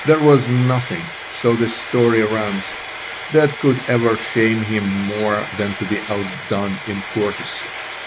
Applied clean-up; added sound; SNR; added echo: none; Frying (food); 11 dB; none.